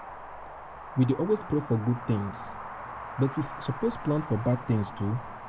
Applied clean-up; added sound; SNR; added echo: none; Wind; 11 dB; reverberation time 0.4 s.